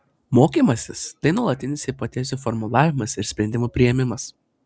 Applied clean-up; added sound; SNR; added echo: none; none; none; none.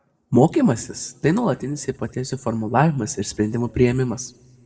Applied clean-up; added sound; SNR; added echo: none; none; none; reverberation time 0.9 s.